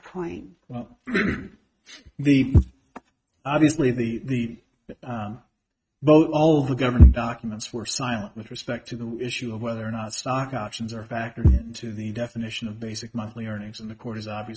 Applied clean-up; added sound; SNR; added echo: neural mask model RNNoise.